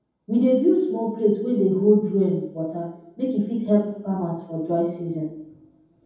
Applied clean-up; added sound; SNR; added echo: none; none; none; reverberation time 0.9 s.